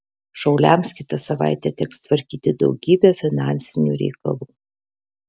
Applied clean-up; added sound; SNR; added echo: none; none; none; none.